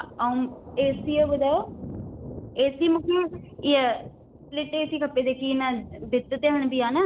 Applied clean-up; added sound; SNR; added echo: none; Thunder; 16 dB; none.